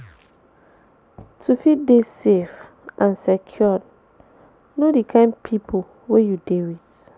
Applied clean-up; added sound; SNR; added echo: none; none; none; none.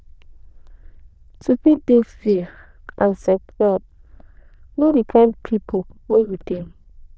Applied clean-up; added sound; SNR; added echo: neural diffusion model UNIVERSE++.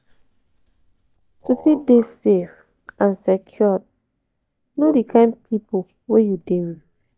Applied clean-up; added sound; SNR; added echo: neural mask model DeepFilterNet 3.